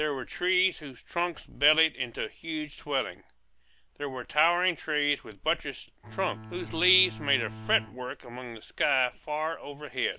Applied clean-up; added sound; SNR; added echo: none; Bowed string instrument; 12 dB; none.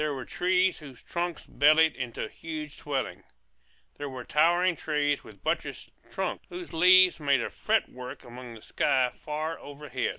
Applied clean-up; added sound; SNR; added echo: none; none; none; none.